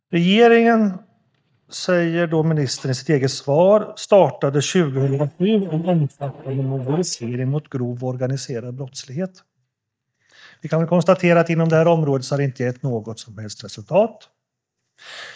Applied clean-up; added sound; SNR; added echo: neural mask model DeepFilterNet 3.